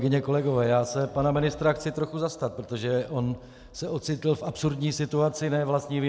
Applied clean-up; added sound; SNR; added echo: none; none; none; none.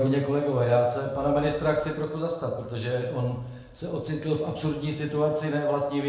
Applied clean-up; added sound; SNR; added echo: none; none; none; reverberation time 0.8 s.